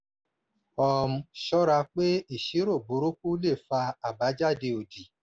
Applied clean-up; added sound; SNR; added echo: none; none; none; none.